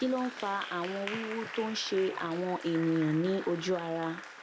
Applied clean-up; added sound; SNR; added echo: none; Applause; 12 dB; none.